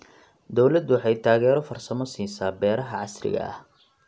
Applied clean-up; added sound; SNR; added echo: none; none; none; none.